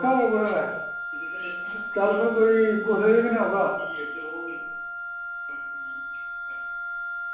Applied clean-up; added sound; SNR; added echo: none; Wind instrument, woodwind instrument; 7 dB; reverberation time 0.7 s.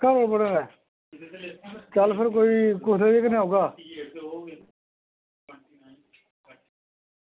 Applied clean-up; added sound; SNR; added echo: none; none; none; none.